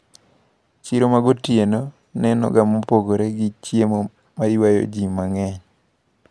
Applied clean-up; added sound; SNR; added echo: none; none; none; none.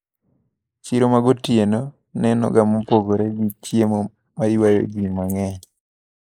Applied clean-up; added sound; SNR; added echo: neural mask model Resemble Enhance denoiser.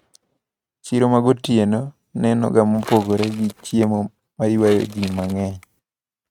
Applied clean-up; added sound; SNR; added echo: neural mask model RNNoise.